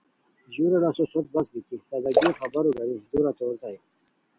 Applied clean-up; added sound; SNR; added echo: none; Splash, splatter; 3 dB; none.